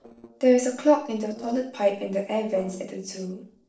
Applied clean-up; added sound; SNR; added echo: neural separator model SepFormer DNS4.